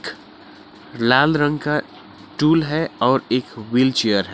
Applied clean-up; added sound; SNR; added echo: none; none; none; none.